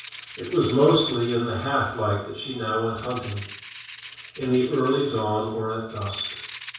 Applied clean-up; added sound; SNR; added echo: none; Rattle (instrument); 14 dB; reverberation time 0.7 s.